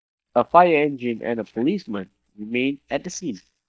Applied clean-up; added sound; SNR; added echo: neural mask model DeepFilterNet 3.